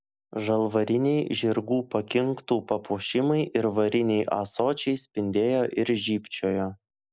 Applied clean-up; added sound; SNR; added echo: none; none; none; none.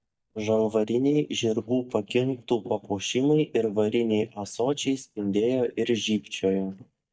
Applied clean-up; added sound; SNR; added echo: neural mask model DeepFilterNet 3.